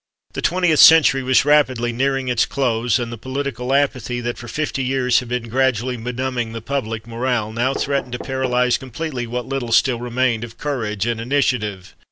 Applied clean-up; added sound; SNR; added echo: none; Knock; 16 dB; none.